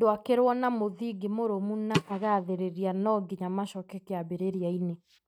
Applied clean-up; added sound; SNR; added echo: neural mask model RNNoise.